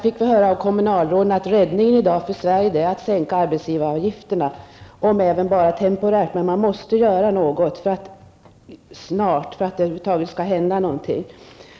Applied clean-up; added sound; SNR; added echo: none; none; none; none.